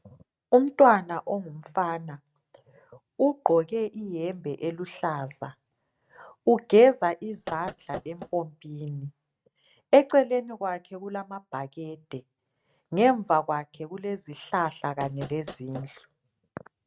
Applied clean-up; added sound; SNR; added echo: neural mask model RNNoise.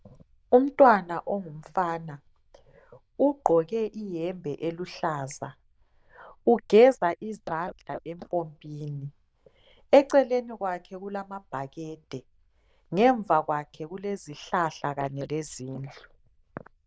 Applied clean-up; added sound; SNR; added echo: neural diffusion model UNIVERSE++.